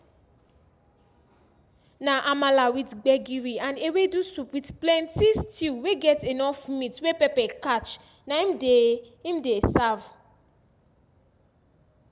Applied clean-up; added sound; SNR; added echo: none; none; none; none.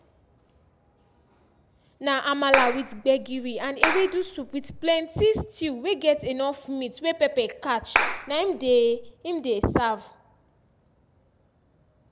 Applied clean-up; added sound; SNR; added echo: none; Clapping; 2 dB; none.